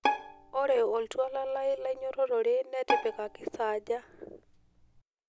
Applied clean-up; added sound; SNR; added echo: none; Bowed string instrument; 6 dB; none.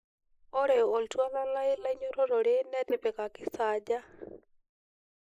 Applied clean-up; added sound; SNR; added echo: neural mask model Resemble Enhance denoiser.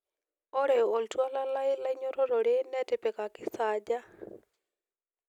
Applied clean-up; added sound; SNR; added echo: none; none; none; none.